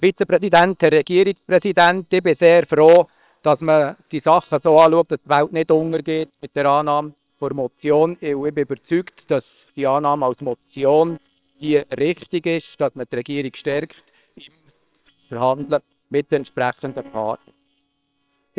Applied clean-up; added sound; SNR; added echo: neural separator model SepFormer WHAM!.